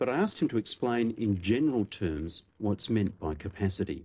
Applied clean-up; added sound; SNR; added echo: neural separator model SepFormer DNS4.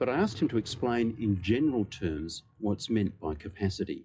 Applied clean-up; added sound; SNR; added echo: classical method WPE with log-MMSE.